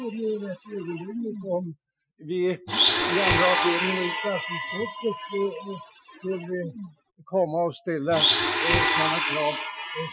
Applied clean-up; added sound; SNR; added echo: classical method Wiener filter.